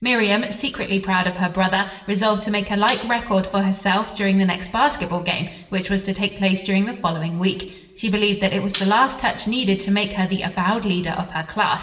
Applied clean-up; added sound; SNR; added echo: none; Tambourine; 13 dB; reverberation time 0.9 s.